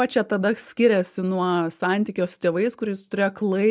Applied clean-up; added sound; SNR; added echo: none; none; none; none.